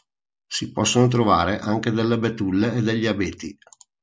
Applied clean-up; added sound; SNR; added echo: none; none; none; none.